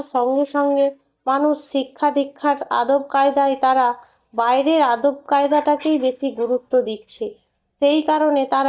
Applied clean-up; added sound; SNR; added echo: neural mask model DeepFilterNet 3.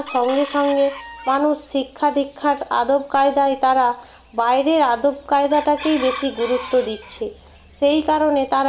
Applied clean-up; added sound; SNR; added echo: none; Chicken, rooster; 18 dB; reverberation time 0.5 s.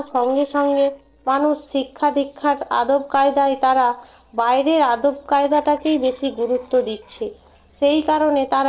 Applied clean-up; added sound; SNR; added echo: neural separator model SepFormer DNS4.